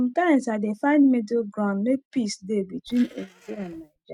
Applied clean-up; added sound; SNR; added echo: neural mask model RNNoise.